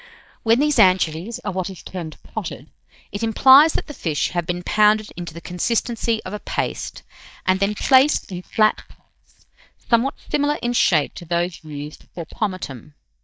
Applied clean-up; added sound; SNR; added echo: neural mask model DeepFilterNet 3.